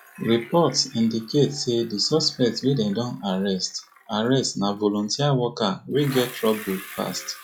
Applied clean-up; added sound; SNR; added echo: classical method log-MMSE.